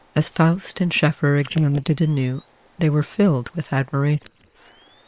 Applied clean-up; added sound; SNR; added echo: neural separator model SepFormer WHAM!.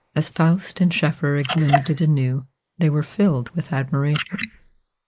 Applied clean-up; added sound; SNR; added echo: neural mask model Resemble Enhance denoiser.